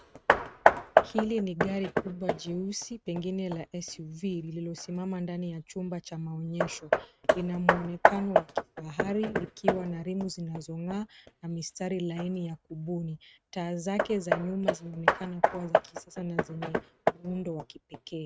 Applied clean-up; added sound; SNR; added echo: neural mask model RNNoise.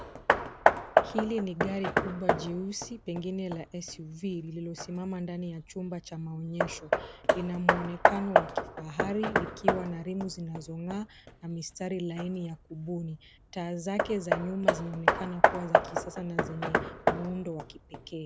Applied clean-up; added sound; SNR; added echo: none; Hammer; -5 dB; none.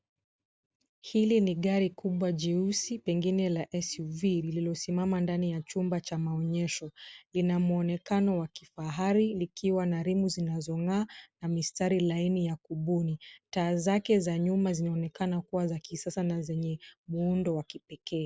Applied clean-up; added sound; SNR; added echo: none; none; none; none.